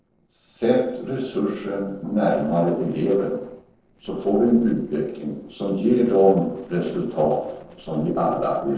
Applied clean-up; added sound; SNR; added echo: neural separator model SepFormer DNS4.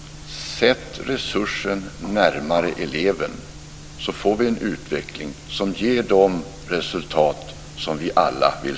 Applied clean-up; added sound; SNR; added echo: none; none; none; none.